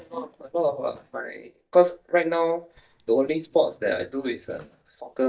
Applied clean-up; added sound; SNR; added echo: neural mask model DeepFilterNet 3.